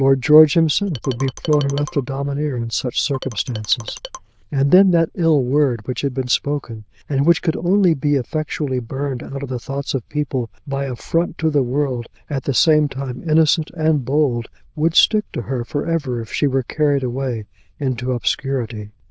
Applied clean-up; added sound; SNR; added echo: neural diffusion model UNIVERSE++.